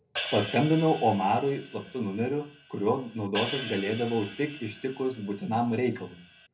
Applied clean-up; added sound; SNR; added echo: none; Hi-hat; 12 dB; reverberation time 0.3 s.